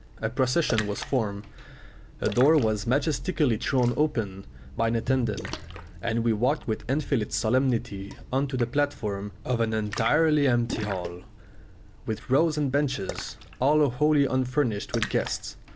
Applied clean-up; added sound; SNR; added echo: none; Splash, splatter; 13 dB; none.